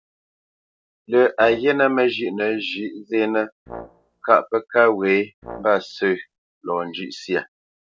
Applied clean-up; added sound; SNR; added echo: none; Brass instrument; 19 dB; none.